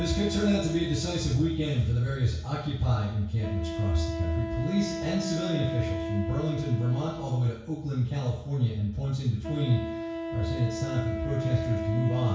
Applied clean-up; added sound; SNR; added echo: none; Wind instrument, woodwind instrument; 8 dB; reverberation time 0.6 s.